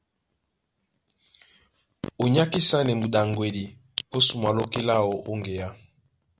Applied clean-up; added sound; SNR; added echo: none; none; none; none.